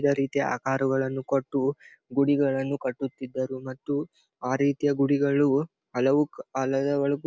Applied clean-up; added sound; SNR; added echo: none; none; none; none.